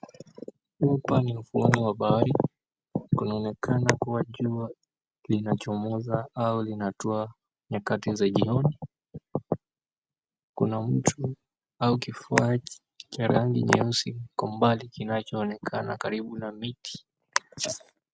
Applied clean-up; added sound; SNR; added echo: none; none; none; none.